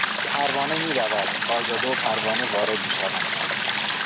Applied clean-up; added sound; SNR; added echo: none; Stream; -4 dB; none.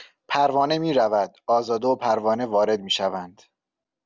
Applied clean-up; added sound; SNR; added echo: none; none; none; none.